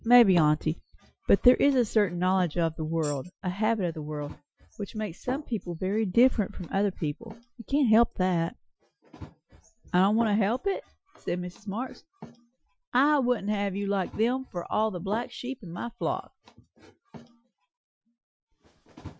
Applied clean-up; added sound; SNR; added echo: classical method Wiener filter.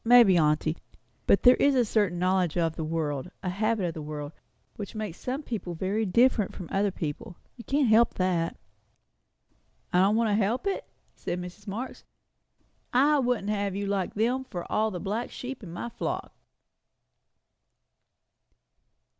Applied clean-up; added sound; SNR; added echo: none; none; none; none.